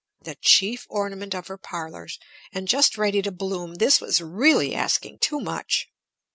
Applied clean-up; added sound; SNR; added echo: none; none; none; none.